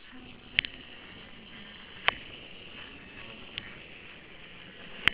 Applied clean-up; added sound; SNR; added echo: neural separator model SepFormer WHAMR!.